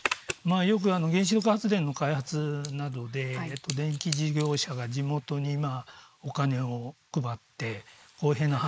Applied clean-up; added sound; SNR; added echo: neural mask model Resemble Enhance denoiser.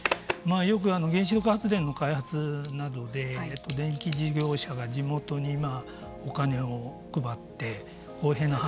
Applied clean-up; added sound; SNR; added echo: none; Zipper (clothing); 13 dB; none.